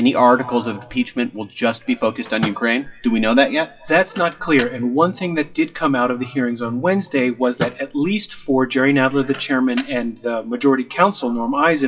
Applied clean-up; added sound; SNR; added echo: classical method WPE with log-MMSE.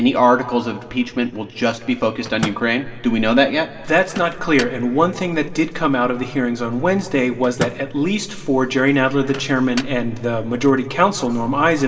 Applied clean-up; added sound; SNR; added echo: none; Microwave oven; 18 dB; reverberation time 1.6 s.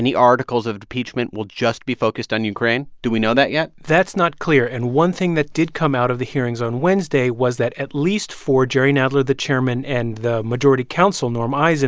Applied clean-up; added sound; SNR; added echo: none; none; none; none.